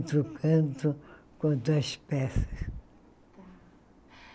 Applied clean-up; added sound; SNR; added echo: none; none; none; none.